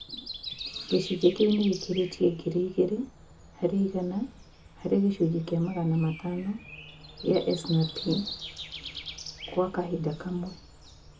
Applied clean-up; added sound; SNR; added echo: none; Breathing; 14 dB; reverberation time 0.2 s.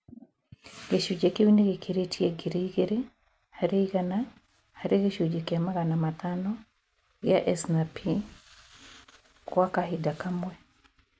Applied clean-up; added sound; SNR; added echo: none; none; none; none.